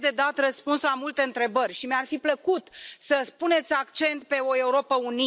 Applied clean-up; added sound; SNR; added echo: none; none; none; none.